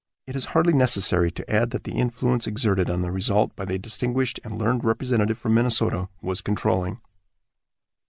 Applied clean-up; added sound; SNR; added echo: none; none; none; none.